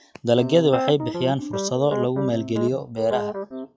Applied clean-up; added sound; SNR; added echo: classical method log-MMSE.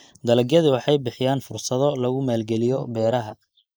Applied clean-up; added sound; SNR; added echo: neural mask model Resemble Enhance denoiser.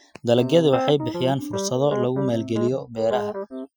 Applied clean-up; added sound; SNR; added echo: classical method Wiener filter.